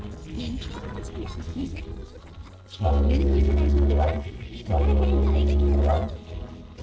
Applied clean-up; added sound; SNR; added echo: neural separator model SepFormer DNS4.